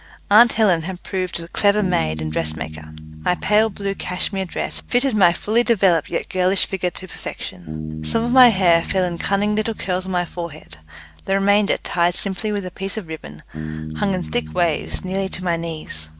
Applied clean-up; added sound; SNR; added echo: none; Bass guitar; 13 dB; none.